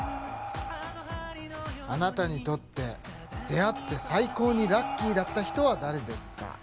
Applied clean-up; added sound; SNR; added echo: none; Breathing; 10 dB; none.